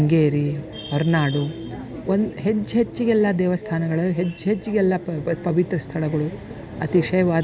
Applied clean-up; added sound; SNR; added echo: none; none; none; none.